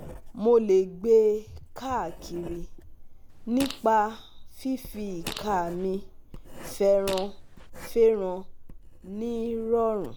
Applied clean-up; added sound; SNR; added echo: none; Fart + Writing; 13 dB; none.